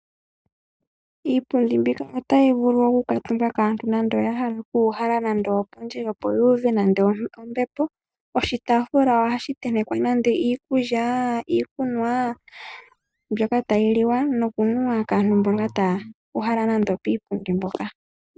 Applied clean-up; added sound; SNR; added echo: neural mask model DeepFilterNet 3.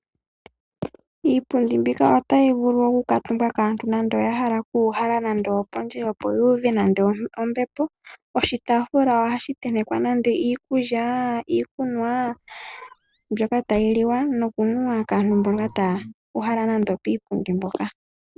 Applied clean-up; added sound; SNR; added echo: neural separator model SepFormer DNS4.